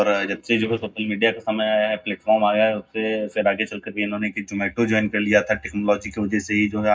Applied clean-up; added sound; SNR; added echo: neural mask model DeepFilterNet 3.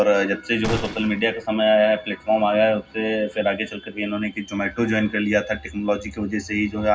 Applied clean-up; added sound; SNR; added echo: none; Gunshot, gunfire; 11 dB; reverberation time 0.4 s.